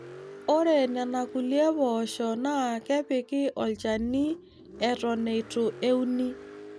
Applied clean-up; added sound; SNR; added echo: none; Car; 17 dB; none.